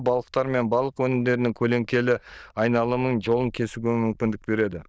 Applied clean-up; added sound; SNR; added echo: neural diffusion model UNIVERSE++.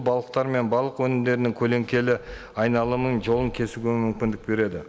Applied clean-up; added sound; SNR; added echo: none; Fireworks; 19 dB; none.